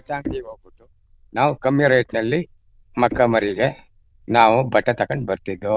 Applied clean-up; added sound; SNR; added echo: neural diffusion model UNIVERSE++.